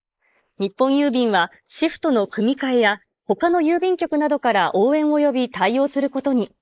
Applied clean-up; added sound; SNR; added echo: neural mask model Resemble Enhance denoiser.